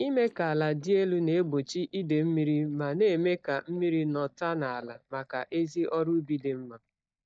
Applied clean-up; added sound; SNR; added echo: neural mask model DeepFilterNet 3.